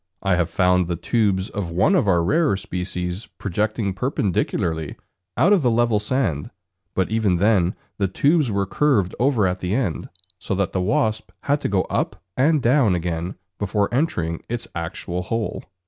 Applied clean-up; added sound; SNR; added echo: none; Camera; 18 dB; none.